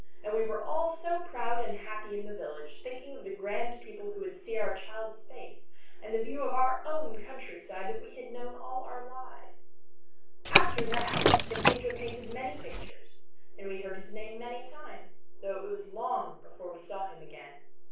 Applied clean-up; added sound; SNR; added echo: none; Liquid; -2 dB; reverberation time 0.4 s.